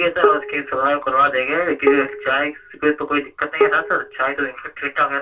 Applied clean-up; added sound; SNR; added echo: none; Bowed string instrument; 5 dB; reverberation time 0.2 s.